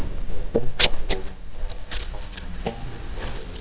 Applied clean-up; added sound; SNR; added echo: neural mask model DeepFilterNet 3.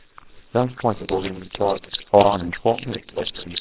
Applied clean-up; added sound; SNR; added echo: neural separator model SepFormer WHAMR!.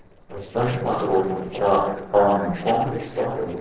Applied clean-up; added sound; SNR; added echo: neural separator model SepFormer DNS4.